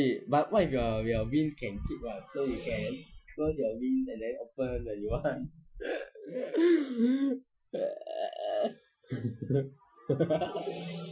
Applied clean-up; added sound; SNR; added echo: classical method Wiener filter.